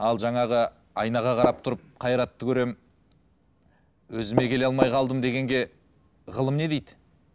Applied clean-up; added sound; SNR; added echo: none; Tap; 1 dB; none.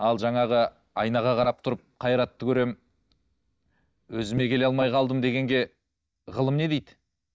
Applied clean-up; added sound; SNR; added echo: neural mask model DeepFilterNet 3.